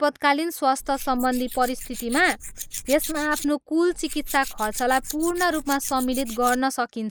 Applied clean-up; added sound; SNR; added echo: neural mask model Resemble Enhance denoiser.